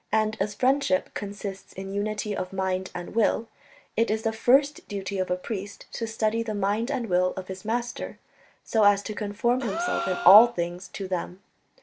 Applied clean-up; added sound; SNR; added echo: none; Gasp; 9 dB; none.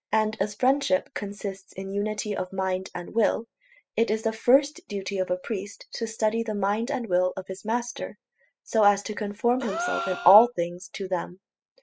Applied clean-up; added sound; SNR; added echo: classical method spectral subtraction.